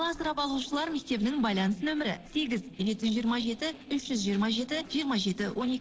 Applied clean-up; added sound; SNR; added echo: neural separator model SepFormer DNS4.